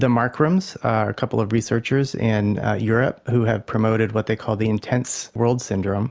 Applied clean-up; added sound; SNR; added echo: none; none; none; none.